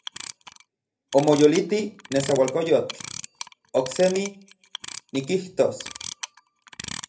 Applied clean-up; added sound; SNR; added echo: none; Clock; 14 dB; reverberation time 0.3 s.